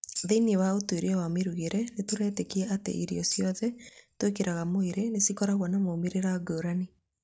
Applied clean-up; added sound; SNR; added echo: neural mask model RNNoise.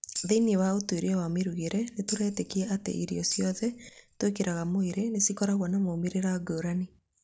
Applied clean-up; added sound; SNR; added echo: none; Tambourine; 14 dB; none.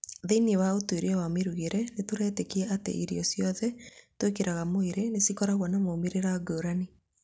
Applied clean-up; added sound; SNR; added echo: none; none; none; none.